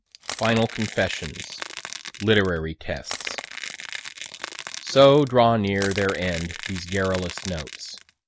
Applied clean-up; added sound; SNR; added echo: none; Crackle / Crushing; 12 dB; none.